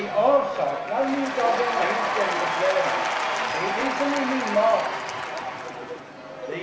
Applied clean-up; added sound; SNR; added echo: none; Applause / Crowd / Cheering; 2 dB; reverberation time 0.8 s.